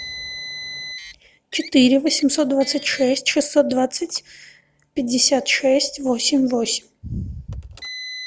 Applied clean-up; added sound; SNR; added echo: none; Car; 17 dB; none.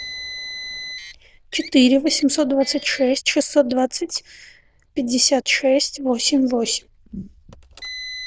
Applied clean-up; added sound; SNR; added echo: neural diffusion model UNIVERSE++.